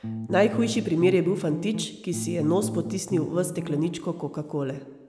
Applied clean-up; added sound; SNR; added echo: none; Bass guitar; 8 dB; none.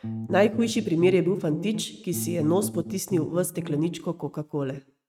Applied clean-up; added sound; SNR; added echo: neural mask model RNNoise.